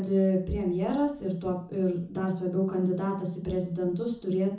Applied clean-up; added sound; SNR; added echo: none; none; none; reverberation time 0.5 s.